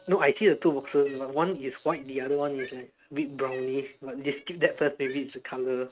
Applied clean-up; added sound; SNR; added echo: neural mask model RNNoise.